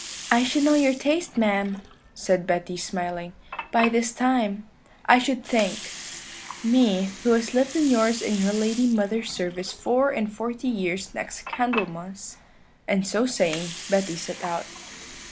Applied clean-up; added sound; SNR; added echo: none; Water; 14 dB; none.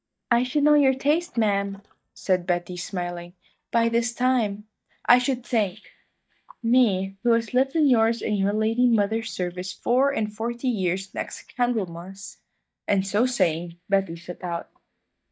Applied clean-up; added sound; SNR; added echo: neural mask model DeepFilterNet 3.